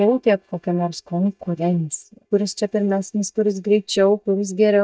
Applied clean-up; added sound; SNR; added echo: neural mask model DeepFilterNet 3.